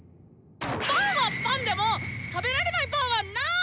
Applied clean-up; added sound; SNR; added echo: none; none; none; none.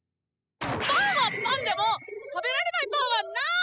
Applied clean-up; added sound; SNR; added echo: classical method spectral subtraction.